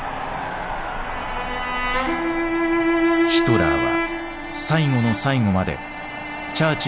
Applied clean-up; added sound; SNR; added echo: none; none; none; none.